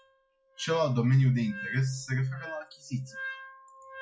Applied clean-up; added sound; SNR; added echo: classical method log-MMSE.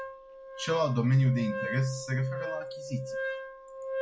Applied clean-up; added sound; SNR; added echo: none; Wind instrument, woodwind instrument; 7 dB; none.